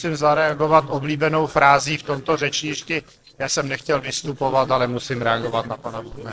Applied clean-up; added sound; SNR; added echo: neural separator model SepFormer DNS4.